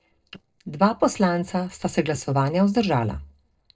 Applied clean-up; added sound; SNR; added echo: neural separator model SepFormer DNS4.